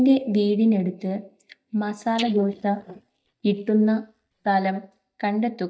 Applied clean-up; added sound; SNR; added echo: neural mask model DeepFilterNet 3.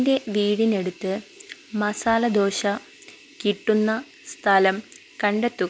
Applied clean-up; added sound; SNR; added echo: none; none; none; none.